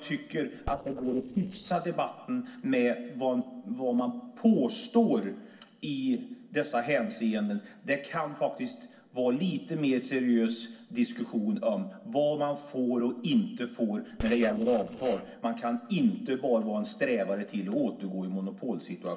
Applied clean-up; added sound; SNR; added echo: neural separator model SepFormer DNS4.